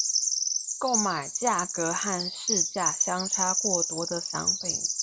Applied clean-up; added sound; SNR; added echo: none; Bird vocalization, bird call, bird song; -3 dB; none.